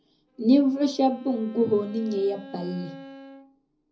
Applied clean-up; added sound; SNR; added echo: none; Bowed string instrument; 19 dB; reverberation time 0.4 s.